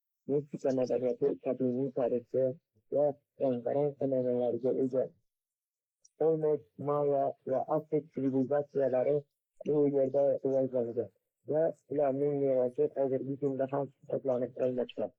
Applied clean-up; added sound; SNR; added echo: neural mask model Resemble Enhance denoiser.